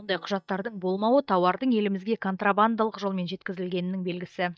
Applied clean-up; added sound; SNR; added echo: neural mask model DeepFilterNet 3.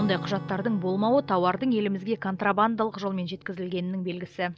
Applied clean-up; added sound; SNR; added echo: none; Acoustic guitar / Strum; 14 dB; none.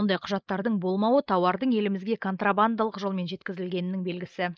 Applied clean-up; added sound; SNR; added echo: neural mask model Resemble Enhance denoiser.